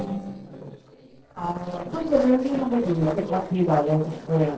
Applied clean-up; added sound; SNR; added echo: neural separator model SepFormer DNS4.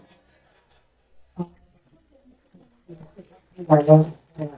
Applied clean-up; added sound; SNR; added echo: neural mask model DeepFilterNet 3.